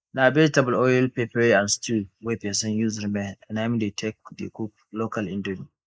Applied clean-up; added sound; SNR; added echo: neural mask model Resemble Enhance denoiser.